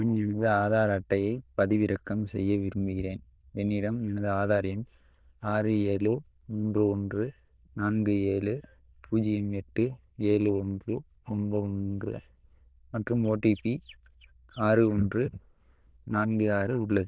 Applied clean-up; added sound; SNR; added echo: neural diffusion model UNIVERSE++.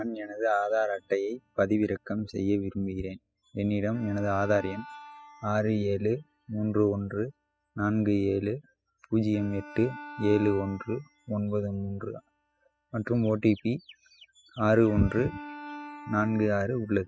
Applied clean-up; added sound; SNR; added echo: classical method spectral subtraction.